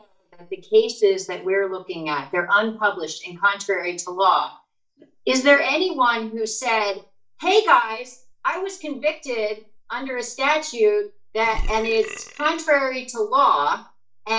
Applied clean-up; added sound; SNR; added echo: neural mask model DeepFilterNet 3.